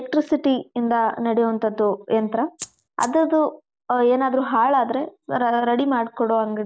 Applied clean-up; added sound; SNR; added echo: none; Rattle (instrument); 15 dB; none.